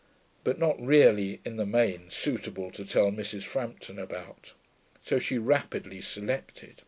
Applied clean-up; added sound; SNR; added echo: none; none; none; none.